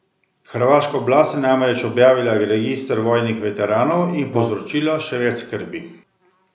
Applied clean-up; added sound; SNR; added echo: none; Brass instrument; 10 dB; none.